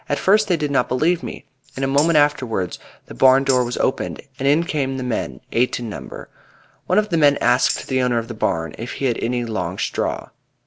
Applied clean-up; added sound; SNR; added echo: none; Tambourine; 14 dB; none.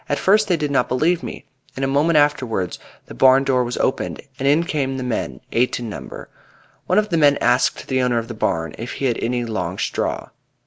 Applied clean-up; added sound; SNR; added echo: none; none; none; none.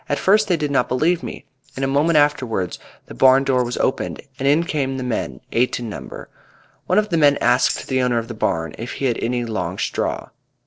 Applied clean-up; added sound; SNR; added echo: neural separator model SepFormer DNS4.